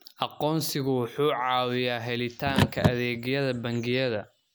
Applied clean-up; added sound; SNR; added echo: none; Car; 4 dB; none.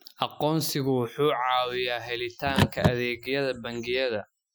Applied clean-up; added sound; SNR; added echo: classical method Wiener filter.